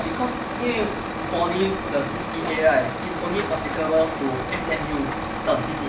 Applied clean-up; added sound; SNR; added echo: none; Truck; 3 dB; reverberation time 0.4 s.